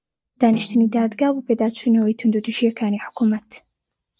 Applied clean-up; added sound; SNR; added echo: neural mask model DeepFilterNet 3.